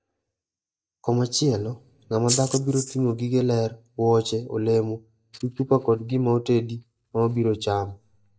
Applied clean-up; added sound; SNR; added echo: neural mask model DeepFilterNet 3.